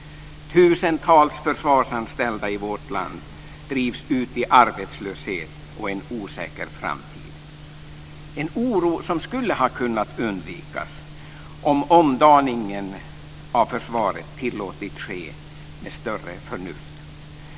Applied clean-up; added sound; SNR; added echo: none; none; none; none.